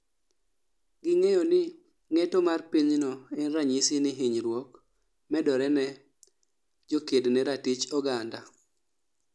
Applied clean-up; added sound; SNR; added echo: none; none; none; none.